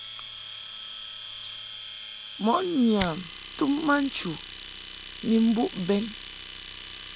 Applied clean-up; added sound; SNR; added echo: none; Domestic sounds, home sounds; 10 dB; none.